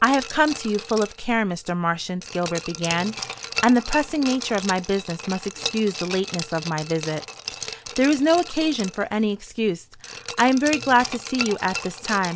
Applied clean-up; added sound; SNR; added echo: none; Glass; 11 dB; none.